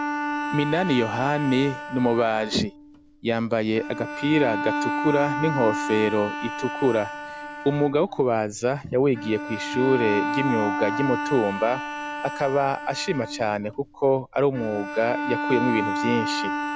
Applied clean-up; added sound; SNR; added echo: none; Bowed string instrument; 5 dB; none.